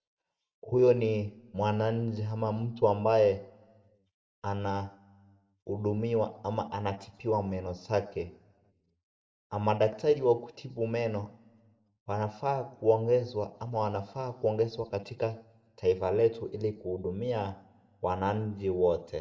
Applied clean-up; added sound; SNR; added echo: none; none; none; reverberation time 0.7 s.